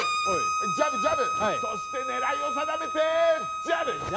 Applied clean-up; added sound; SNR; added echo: none; Bowed string instrument; 0 dB; none.